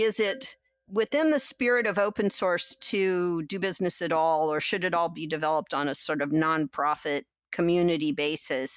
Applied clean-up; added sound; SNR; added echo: neural mask model DeepFilterNet 3.